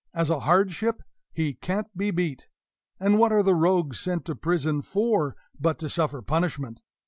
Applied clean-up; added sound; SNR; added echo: none; none; none; none.